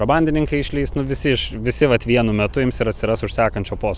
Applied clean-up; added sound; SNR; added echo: none; none; none; none.